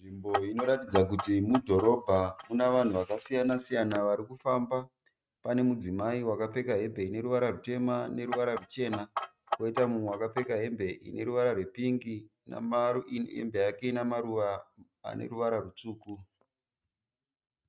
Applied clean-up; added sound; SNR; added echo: neural mask model RNNoise.